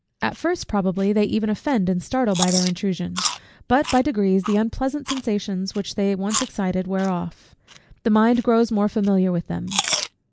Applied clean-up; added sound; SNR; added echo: neural mask model Resemble Enhance denoiser.